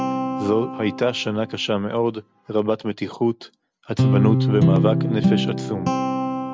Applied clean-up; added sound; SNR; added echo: none; Guitar; -1 dB; none.